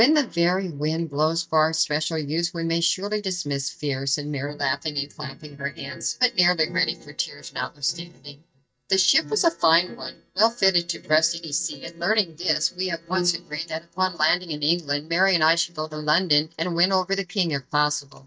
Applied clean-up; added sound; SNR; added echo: neural mask model DeepFilterNet 3.